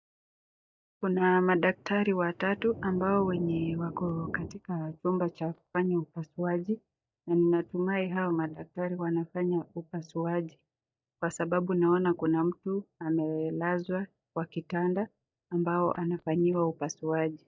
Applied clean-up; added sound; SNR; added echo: neural mask model DeepFilterNet 3.